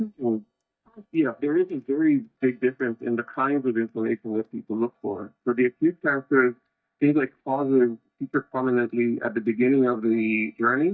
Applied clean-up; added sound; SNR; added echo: neural mask model DeepFilterNet 3.